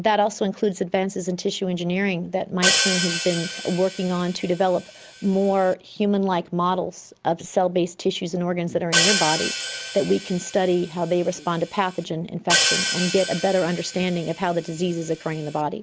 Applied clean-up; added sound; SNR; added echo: none; Hi-hat; 3 dB; none.